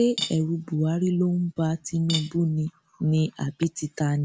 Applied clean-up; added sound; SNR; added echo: none; Cutlery, silverware / Dishes, pots, and pans; 14 dB; none.